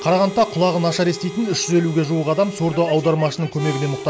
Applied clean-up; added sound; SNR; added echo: none; Harmonica; 14 dB; none.